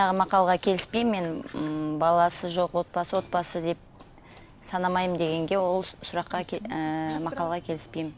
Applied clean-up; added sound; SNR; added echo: none; none; none; none.